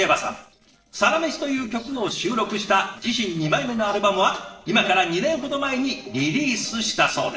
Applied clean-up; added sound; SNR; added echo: neural separator model SepFormer DNS4.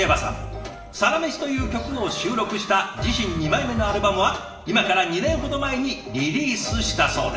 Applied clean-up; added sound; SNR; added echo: none; Alarm; 19 dB; reverberation time 1.1 s.